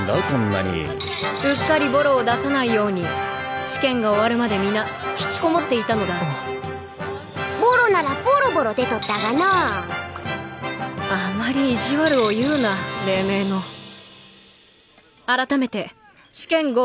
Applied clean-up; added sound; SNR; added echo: none; Coin (dropping); 10 dB; none.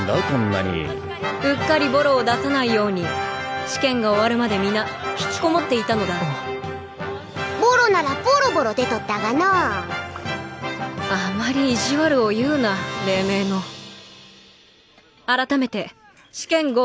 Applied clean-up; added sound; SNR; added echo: none; none; none; none.